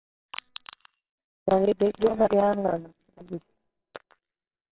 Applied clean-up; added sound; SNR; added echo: neural separator model SepFormer WHAMR!.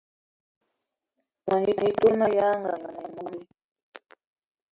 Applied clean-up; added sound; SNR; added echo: none; none; none; none.